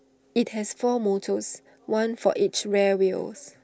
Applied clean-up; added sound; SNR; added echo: none; none; none; none.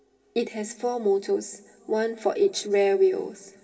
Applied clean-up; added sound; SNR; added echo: none; none; none; reverberation time 1.9 s.